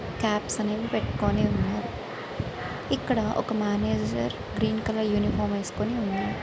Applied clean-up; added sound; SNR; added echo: none; none; none; none.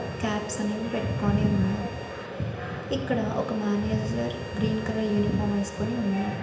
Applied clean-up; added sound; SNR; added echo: none; Bowed string instrument; 20 dB; reverberation time 0.8 s.